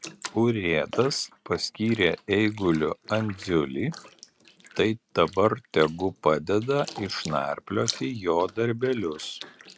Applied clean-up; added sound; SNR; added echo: neural mask model RNNoise.